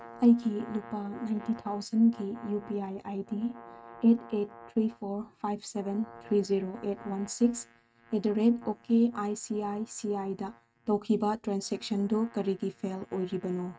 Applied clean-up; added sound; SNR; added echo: neural mask model RNNoise.